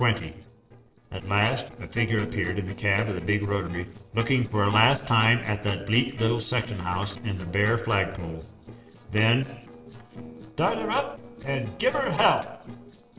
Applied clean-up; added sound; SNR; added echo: neural separator model SepFormer DNS4.